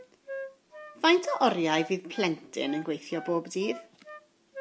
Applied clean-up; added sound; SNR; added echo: none; Wind instrument, woodwind instrument; 15 dB; none.